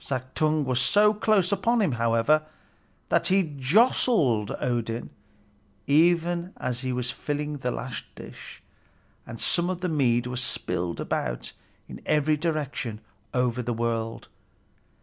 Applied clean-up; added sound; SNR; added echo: none; none; none; none.